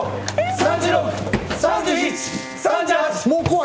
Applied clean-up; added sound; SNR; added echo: none; Engine + Piano; 12 dB; none.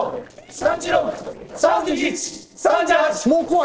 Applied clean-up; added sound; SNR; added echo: neural separator model SepFormer DNS4.